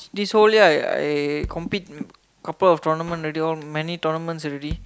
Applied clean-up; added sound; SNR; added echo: none; Drum kit; 19 dB; none.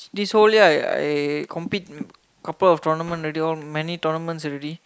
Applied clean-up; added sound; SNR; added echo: neural mask model Resemble Enhance denoiser.